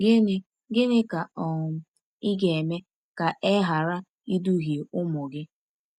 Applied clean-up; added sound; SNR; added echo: none; none; none; none.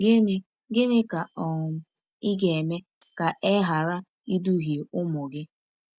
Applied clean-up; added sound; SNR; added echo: none; Tambourine; 18 dB; none.